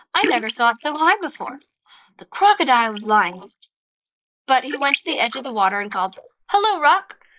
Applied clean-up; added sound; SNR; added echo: neural mask model Resemble Enhance denoiser.